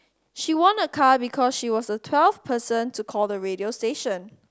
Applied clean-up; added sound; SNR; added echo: none; none; none; none.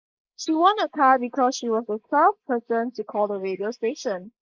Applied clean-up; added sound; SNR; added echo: neural mask model Resemble Enhance denoiser.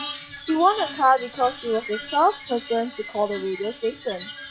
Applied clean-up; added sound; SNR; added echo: classical method log-MMSE.